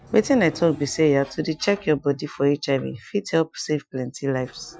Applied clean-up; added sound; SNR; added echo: classical method Wiener filter.